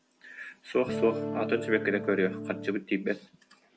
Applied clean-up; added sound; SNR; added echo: none; Electric guitar / Strum; 4 dB; none.